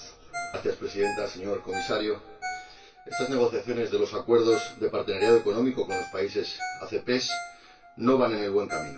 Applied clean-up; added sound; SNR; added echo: none; Ringtone; 12 dB; reverberation time 0.1 s.